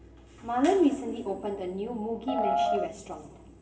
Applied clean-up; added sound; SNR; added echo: none; Piano; -3 dB; reverberation time 2.1 s.